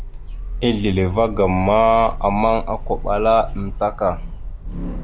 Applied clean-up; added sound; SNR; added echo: none; Sliding door; 8 dB; none.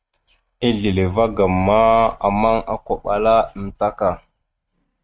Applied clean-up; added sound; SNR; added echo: neural mask model RNNoise.